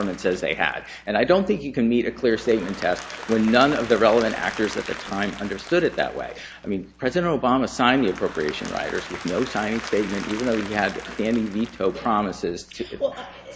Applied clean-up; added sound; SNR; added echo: none; Applause / Crowd; 15 dB; none.